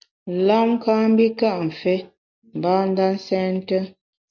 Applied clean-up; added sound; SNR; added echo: none; none; none; none.